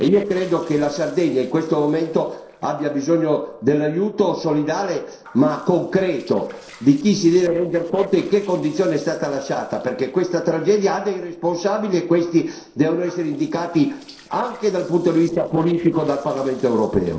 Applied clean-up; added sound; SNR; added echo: neural separator model SepFormer DNS4.